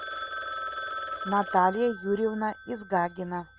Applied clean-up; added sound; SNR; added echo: none; Telephone; 9 dB; none.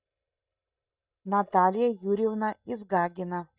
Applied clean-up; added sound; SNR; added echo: neural mask model DeepFilterNet 3.